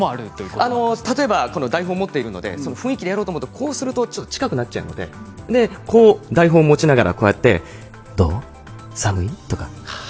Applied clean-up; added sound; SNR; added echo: none; none; none; none.